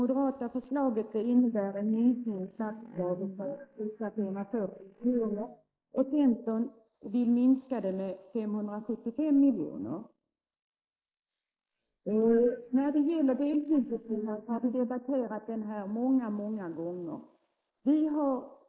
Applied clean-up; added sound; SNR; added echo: neural mask model Resemble Enhance denoiser.